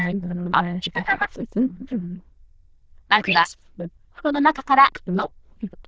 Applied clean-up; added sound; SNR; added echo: neural diffusion model UNIVERSE++.